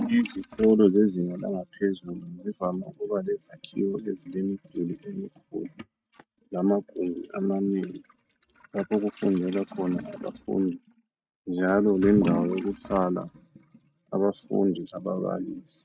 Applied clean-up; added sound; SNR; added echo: neural mask model RNNoise.